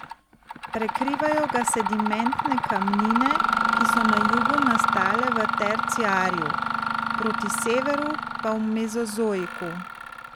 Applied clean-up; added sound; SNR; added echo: none; Mechanisms; -2 dB; none.